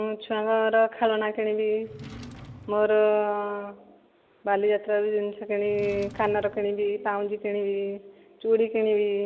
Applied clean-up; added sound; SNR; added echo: none; Drawer open or close; 18 dB; none.